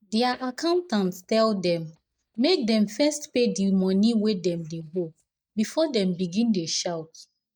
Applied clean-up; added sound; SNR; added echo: neural mask model DeepFilterNet 3.